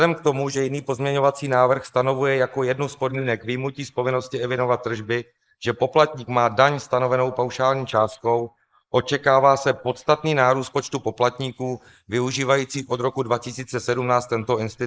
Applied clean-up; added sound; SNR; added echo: neural mask model Resemble Enhance denoiser.